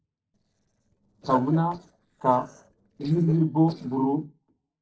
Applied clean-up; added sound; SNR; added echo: neural separator model SepFormer DNS4.